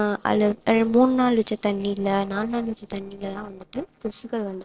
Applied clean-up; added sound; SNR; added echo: neural separator model SepFormer DNS4.